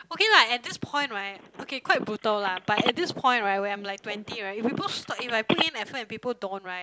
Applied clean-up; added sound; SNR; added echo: none; Telephone; 7 dB; none.